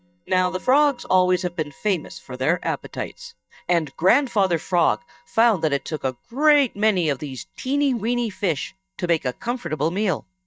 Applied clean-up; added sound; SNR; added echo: neural mask model DeepFilterNet 3.